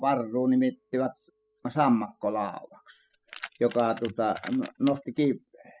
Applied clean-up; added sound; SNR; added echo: classical method spectral subtraction.